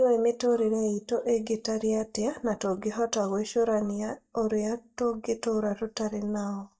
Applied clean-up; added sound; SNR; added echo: neural mask model DeepFilterNet 3.